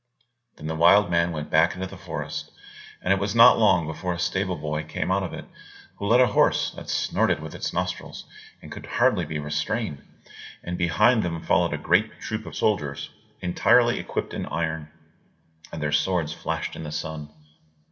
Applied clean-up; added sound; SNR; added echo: none; none; none; reverberation time 0.6 s.